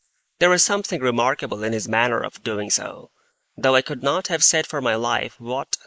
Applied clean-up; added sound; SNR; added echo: neural mask model Resemble Enhance denoiser.